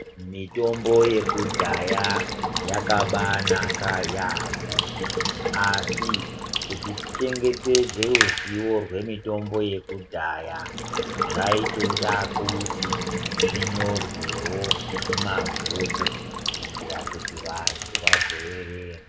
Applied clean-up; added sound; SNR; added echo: none; Water tap, faucet / Water / Liquid; 0 dB; none.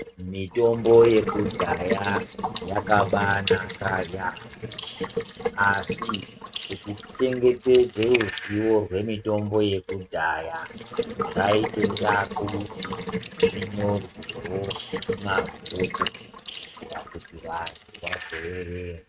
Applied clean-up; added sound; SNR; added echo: neural mask model RNNoise.